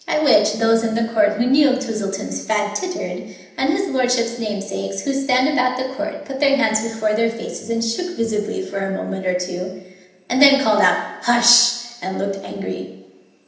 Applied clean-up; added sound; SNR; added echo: none; none; none; reverberation time 0.9 s.